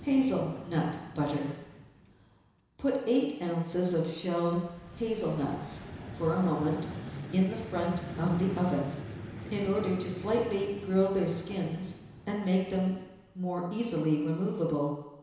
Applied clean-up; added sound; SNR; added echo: none; Vehicle; 13 dB; reverberation time 1.0 s.